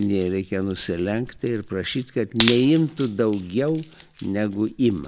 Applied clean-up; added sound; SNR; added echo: none; Wood; 13 dB; none.